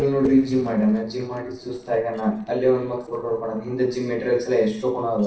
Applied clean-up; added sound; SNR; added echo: neural separator model SepFormer DNS4.